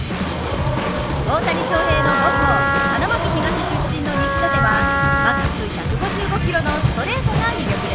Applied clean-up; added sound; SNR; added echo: none; Wind instrument, woodwind instrument + Drum / Drum kit; 0 dB; none.